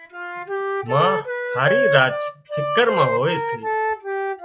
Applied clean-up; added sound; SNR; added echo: classical method log-MMSE.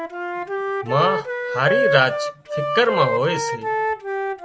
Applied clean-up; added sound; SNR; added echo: none; Wind instrument, woodwind instrument; 1 dB; none.